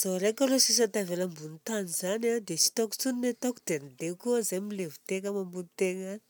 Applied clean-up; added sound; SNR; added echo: none; none; none; none.